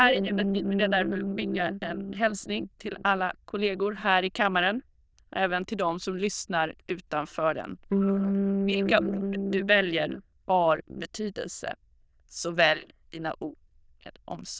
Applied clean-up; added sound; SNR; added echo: neural diffusion model UNIVERSE++.